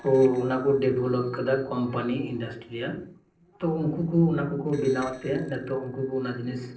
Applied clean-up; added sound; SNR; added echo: neural separator model SepFormer DNS4.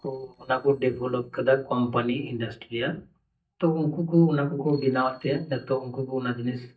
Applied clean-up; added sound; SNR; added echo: neural mask model DeepFilterNet 3.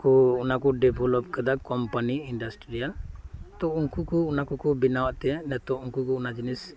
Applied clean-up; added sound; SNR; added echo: none; none; none; none.